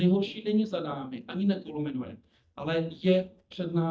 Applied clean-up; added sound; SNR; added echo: neural mask model DeepFilterNet 3.